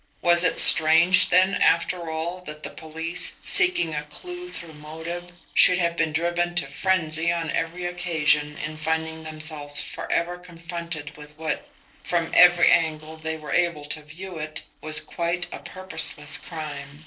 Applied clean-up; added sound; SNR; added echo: neural separator model SepFormer DNS4.